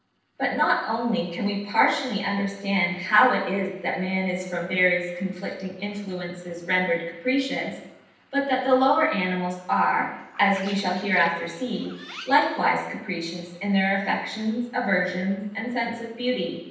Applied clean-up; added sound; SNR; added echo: neural separator model SepFormer DNS4.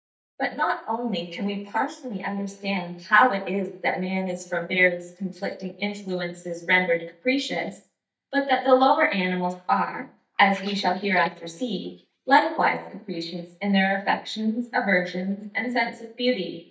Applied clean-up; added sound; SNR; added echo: neural mask model DeepFilterNet 3.